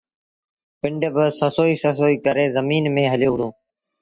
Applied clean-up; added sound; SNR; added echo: neural mask model DeepFilterNet 3.